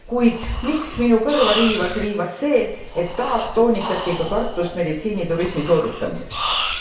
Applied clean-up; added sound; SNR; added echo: none; Breathing; 7 dB; reverberation time 0.6 s.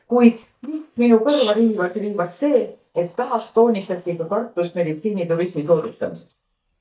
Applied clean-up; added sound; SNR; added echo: neural mask model DeepFilterNet 3.